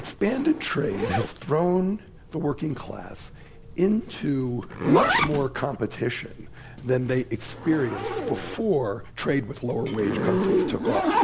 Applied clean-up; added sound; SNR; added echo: none; Zipper (clothing); 3 dB; none.